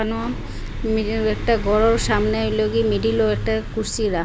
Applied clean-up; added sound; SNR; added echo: none; none; none; none.